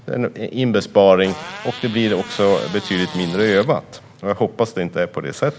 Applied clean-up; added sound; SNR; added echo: none; Fart; 15 dB; none.